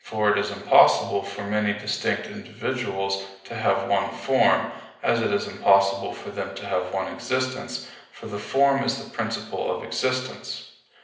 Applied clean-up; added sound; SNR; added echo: none; none; none; reverberation time 0.8 s.